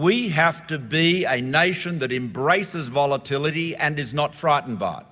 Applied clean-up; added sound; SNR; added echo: none; none; none; none.